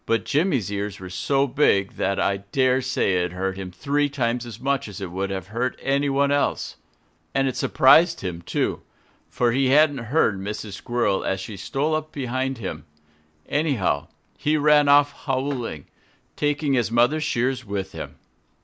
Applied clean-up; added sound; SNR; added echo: none; none; none; none.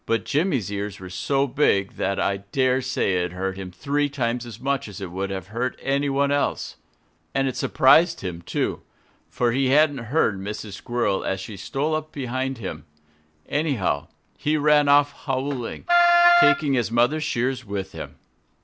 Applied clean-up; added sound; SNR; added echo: none; Wind instrument, woodwind instrument; -4 dB; none.